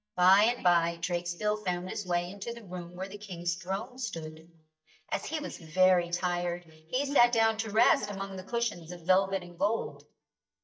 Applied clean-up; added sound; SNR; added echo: neural mask model DeepFilterNet 3.